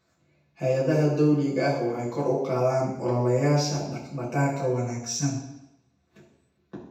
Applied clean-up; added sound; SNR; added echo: none; none; none; reverberation time 0.8 s.